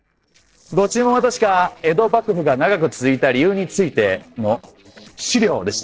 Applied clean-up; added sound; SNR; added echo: neural separator model SepFormer DNS4.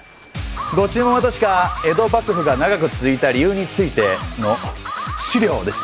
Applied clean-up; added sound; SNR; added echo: none; none; none; none.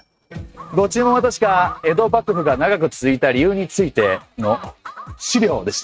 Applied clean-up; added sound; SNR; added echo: neural mask model RNNoise.